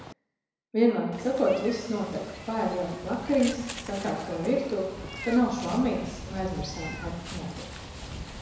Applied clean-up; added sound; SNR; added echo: none; Meow; 11 dB; reverberation time 1.0 s.